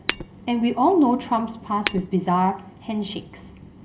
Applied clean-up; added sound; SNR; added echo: none; Shatter; 12 dB; reverberation time 0.3 s.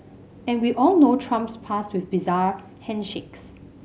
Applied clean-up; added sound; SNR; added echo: none; none; none; none.